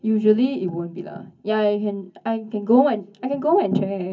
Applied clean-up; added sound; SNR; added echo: none; none; none; reverberation time 0.3 s.